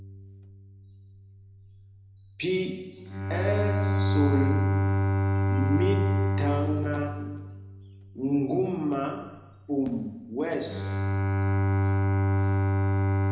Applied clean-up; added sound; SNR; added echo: none; Bowed string instrument; -4 dB; reverberation time 0.9 s.